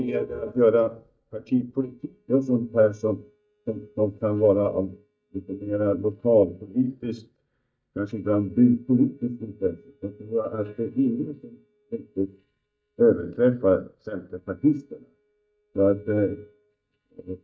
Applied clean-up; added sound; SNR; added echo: neural mask model DeepFilterNet 3.